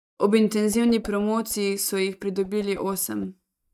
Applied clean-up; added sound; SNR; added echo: neural mask model DeepFilterNet 3.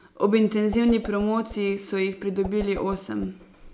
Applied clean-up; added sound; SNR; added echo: none; Whoosh, swoosh, swish; 16 dB; none.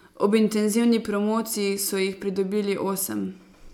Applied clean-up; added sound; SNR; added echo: none; none; none; none.